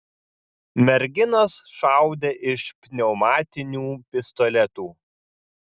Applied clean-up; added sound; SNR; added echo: none; none; none; none.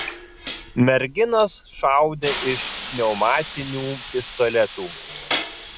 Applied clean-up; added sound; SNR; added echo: none; Hiss; 9 dB; none.